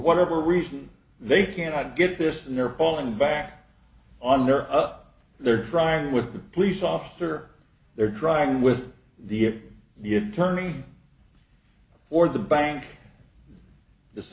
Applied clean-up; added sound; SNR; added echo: none; none; none; none.